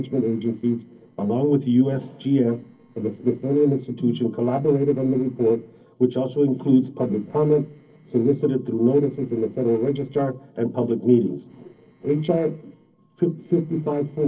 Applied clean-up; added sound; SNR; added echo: neural separator model SepFormer DNS4.